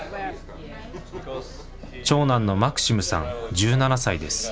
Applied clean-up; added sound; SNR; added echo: none; Aircraft; 16 dB; none.